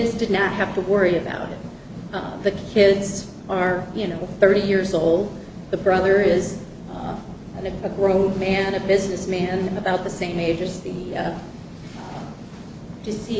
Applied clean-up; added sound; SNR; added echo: none; none; none; none.